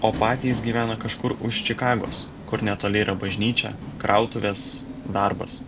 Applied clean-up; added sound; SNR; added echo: none; Subway, metro, underground; 11 dB; none.